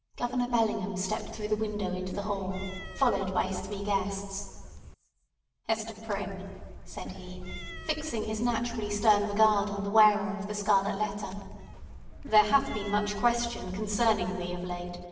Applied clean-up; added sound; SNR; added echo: none; Cat; 11 dB; reverberation time 1.3 s.